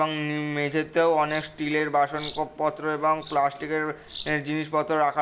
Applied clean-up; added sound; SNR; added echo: none; Bird vocalization, bird call, bird song; 11 dB; none.